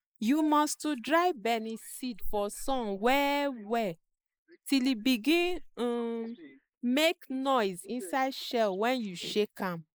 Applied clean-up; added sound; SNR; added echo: neural mask model Resemble Enhance denoiser.